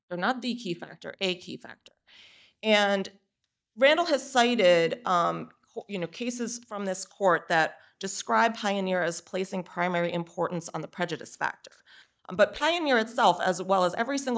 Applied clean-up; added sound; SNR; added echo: neural mask model DeepFilterNet 3.